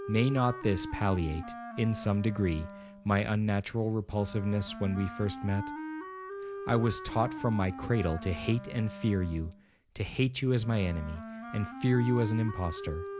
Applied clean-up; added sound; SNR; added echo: none; Wind instrument, woodwind instrument; 11 dB; none.